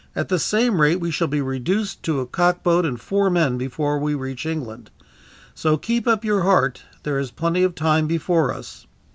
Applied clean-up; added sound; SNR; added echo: none; none; none; none.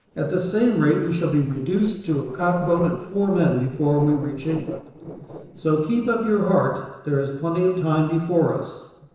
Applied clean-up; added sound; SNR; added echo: neural separator model SepFormer DNS4.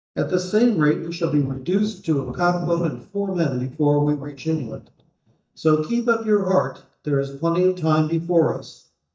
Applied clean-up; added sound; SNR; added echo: neural mask model DeepFilterNet 3.